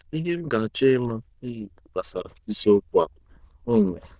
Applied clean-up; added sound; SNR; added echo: neural diffusion model UNIVERSE++.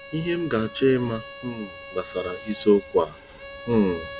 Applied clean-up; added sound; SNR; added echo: none; Bowed string instrument; 15 dB; none.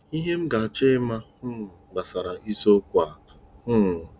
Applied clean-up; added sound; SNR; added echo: none; none; none; none.